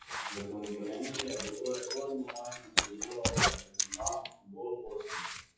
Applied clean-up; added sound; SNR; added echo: classical method WPE with log-MMSE.